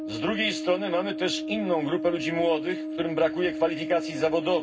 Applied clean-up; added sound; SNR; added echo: none; Brass instrument; 6 dB; reverberation time 0.4 s.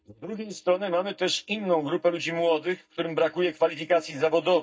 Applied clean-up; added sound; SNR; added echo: neural mask model DeepFilterNet 3.